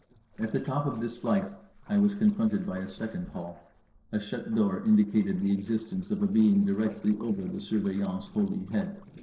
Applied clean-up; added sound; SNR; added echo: neural separator model SepFormer DNS4.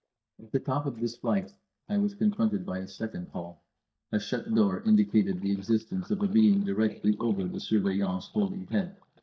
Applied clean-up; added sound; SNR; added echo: neural mask model DeepFilterNet 3.